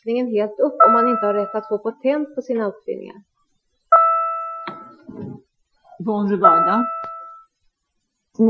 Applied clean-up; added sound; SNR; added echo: classical method Wiener filter.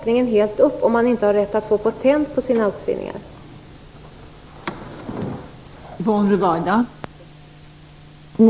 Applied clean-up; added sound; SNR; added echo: none; none; none; none.